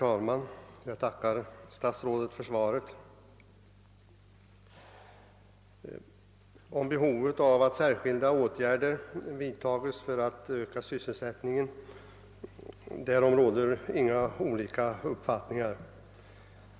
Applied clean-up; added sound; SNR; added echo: none; none; none; none.